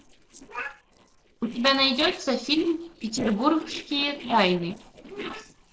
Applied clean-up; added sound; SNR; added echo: neural separator model SepFormer DNS4.